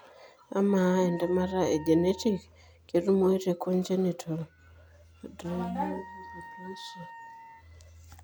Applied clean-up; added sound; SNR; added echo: none; Wind instrument, woodwind instrument; 17 dB; none.